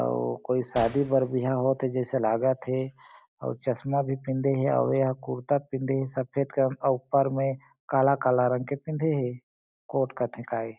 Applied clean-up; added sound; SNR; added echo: none; Gunshot, gunfire; 20 dB; none.